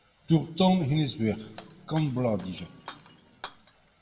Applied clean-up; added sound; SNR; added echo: none; Shatter; 17 dB; reverberation time 0.8 s.